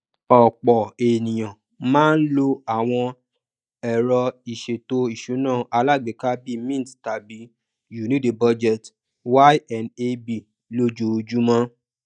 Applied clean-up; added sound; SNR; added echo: neural mask model DeepFilterNet 3.